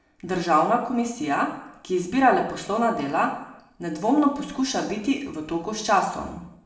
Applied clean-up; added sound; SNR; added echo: none; none; none; reverberation time 0.8 s.